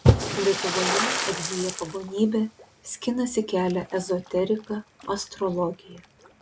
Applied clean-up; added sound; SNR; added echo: none; Splash, splatter; 1 dB; none.